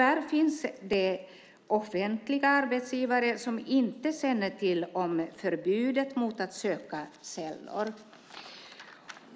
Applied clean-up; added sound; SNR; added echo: none; none; none; none.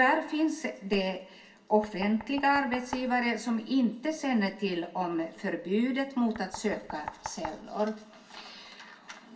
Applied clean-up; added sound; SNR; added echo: none; Knock; 16 dB; reverberation time 0.2 s.